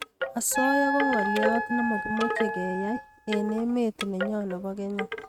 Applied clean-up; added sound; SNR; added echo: neural mask model RNNoise.